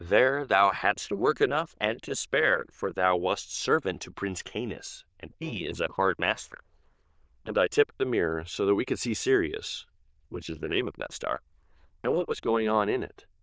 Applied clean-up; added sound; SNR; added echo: neural diffusion model UNIVERSE++.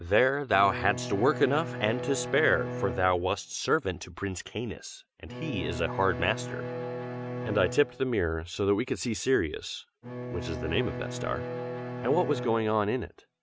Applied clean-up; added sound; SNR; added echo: none; Bowed string instrument; 8 dB; none.